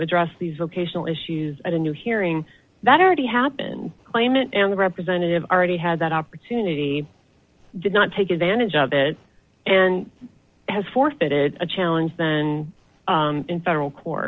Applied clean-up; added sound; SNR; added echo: none; none; none; none.